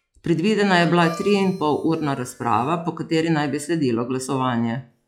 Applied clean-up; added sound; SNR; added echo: classical method log-MMSE.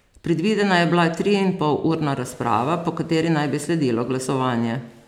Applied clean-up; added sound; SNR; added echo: none; none; none; none.